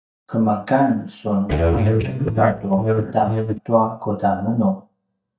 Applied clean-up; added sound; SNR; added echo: neural mask model DeepFilterNet 3.